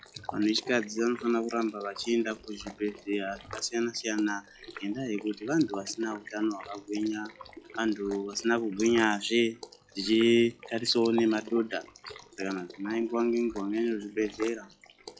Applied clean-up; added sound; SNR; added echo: classical method log-MMSE.